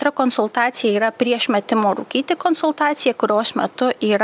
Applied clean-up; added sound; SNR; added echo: none; none; none; none.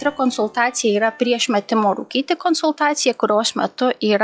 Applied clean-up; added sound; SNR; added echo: classical method log-MMSE.